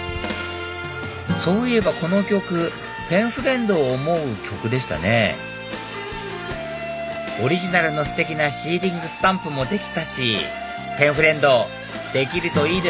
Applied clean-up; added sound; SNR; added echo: none; Strum; 15 dB; none.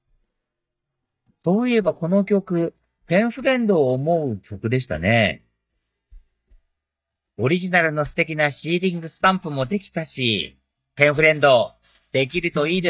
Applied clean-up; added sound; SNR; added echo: neural mask model DeepFilterNet 3.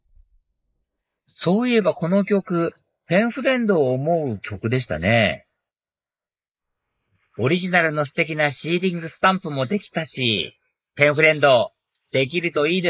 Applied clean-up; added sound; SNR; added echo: neural mask model Resemble Enhance denoiser.